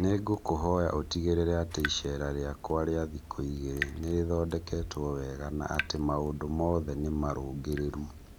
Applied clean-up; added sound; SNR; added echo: none; Drip / Water tap, faucet; 13 dB; none.